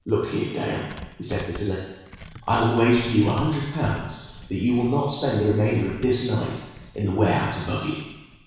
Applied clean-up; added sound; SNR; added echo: none; Tearing; 17 dB; reverberation time 1.1 s.